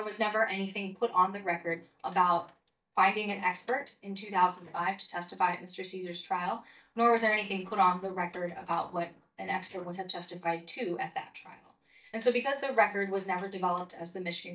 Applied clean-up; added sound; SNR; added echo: neural mask model DeepFilterNet 3.